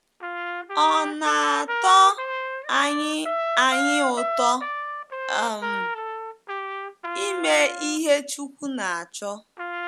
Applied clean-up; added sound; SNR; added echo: none; Trumpet; 6 dB; none.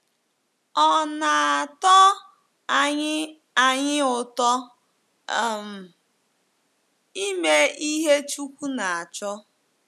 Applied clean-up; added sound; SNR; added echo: none; none; none; none.